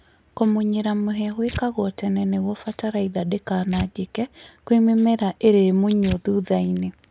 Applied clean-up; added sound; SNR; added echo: none; Tearing; 18 dB; none.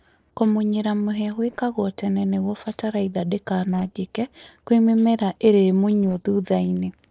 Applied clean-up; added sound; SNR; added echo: neural separator model SepFormer DNS4.